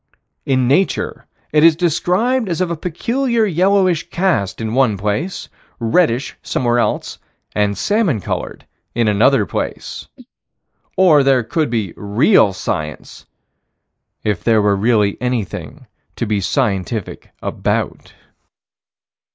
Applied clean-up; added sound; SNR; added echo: neural mask model Resemble Enhance denoiser.